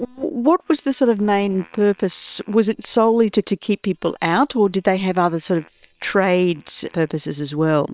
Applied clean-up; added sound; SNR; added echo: neural separator model SepFormer WHAM!.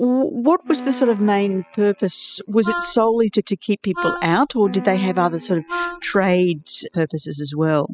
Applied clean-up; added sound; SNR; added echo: classical method spectral subtraction.